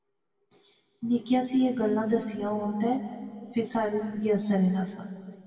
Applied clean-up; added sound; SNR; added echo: none; none; none; reverberation time 2.1 s.